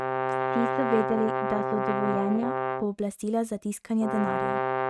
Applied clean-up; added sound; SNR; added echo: neural mask model RNNoise.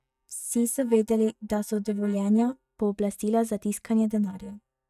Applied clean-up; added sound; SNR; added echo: neural mask model DeepFilterNet 3.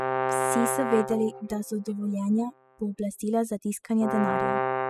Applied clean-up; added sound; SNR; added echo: classical method spectral subtraction.